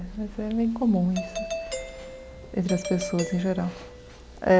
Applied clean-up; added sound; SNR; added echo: none; Doorbell; 11 dB; none.